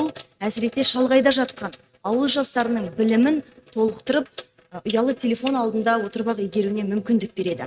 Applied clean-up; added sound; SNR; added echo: neural mask model RNNoise.